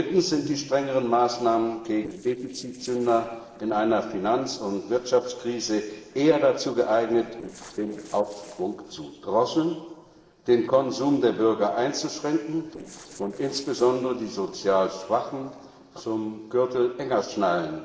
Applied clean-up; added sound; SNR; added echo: neural separator model SepFormer DNS4.